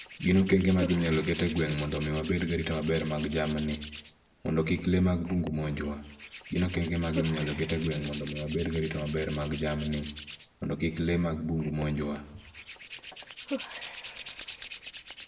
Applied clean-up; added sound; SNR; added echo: none; Hands; 11 dB; reverberation time 0.8 s.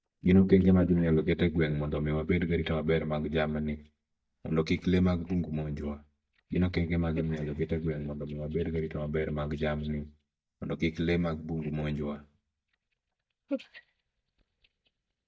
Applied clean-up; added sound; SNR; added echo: neural mask model DeepFilterNet 3.